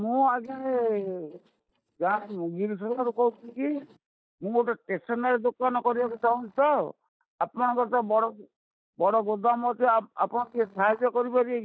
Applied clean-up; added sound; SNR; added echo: neural mask model DeepFilterNet 3.